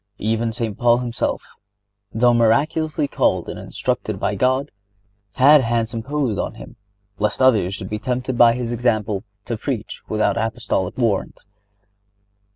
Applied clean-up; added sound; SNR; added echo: none; none; none; none.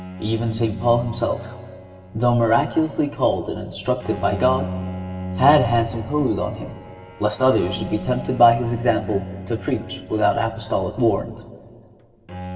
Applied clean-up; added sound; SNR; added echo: none; Bowed string instrument; 12 dB; reverberation time 2.3 s.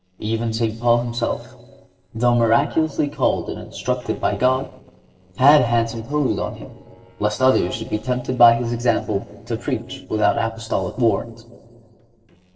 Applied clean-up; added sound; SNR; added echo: neural separator model SepFormer DNS4.